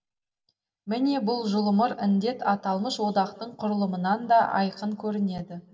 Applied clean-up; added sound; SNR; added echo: none; none; none; reverberation time 1.5 s.